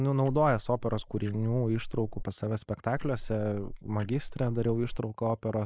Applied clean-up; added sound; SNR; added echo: neural mask model Resemble Enhance denoiser.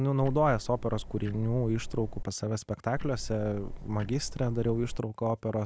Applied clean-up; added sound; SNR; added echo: none; Tick-tock; 8 dB; none.